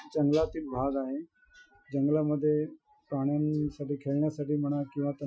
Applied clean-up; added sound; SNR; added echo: classical method Wiener filter.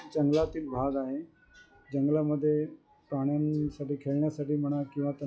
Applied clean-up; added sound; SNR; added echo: classical method log-MMSE.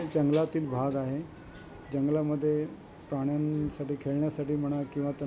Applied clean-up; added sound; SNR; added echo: none; none; none; none.